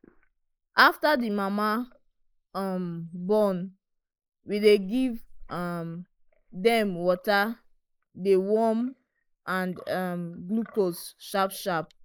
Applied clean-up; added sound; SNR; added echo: neural mask model Resemble Enhance denoiser.